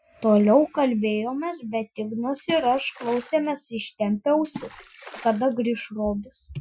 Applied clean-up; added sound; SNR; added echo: classical method Wiener filter.